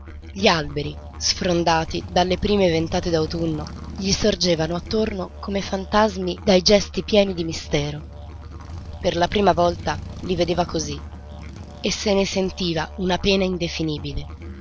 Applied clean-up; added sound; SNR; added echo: none; Motorcycle + Musical instrument; 13 dB; none.